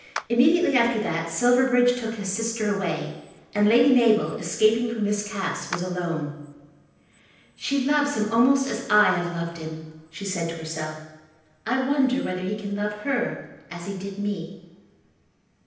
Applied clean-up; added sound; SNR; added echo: none; Clapping; 15 dB; reverberation time 0.9 s.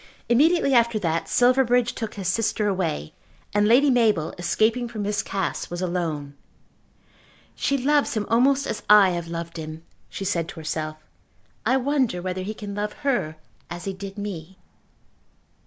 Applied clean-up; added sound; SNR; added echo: none; none; none; none.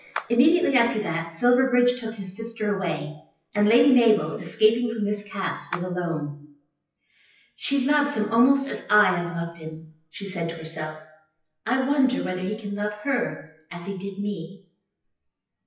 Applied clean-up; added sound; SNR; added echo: classical method WPE with log-MMSE.